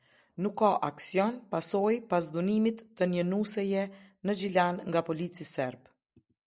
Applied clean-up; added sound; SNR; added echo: none; none; none; none.